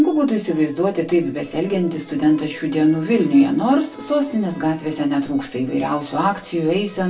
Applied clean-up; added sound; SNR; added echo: none; none; none; reverberation time 0.3 s.